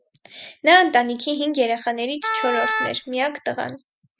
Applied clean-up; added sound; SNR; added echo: none; Wind instrument, woodwind instrument; 4 dB; none.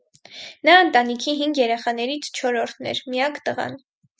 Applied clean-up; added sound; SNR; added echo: none; none; none; none.